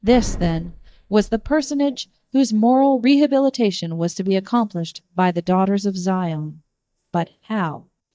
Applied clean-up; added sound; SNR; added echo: neural mask model DeepFilterNet 3.